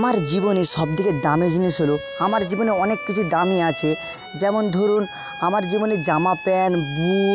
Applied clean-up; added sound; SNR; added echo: none; Bowed string instrument; 12 dB; none.